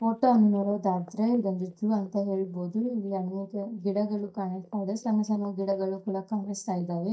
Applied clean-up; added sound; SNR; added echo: neural mask model DeepFilterNet 3.